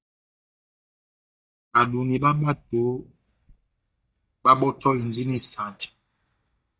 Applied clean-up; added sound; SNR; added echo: neural mask model DeepFilterNet 3.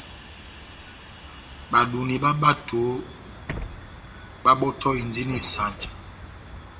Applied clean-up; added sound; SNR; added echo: none; Bus; 13 dB; reverberation time 0.4 s.